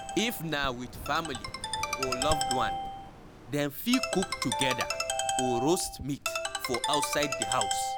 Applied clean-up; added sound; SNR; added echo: none; Ringtone; 1 dB; none.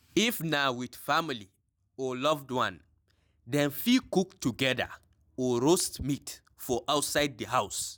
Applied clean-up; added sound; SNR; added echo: none; none; none; none.